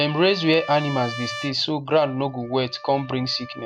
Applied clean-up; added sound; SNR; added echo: none; Trumpet; 14 dB; none.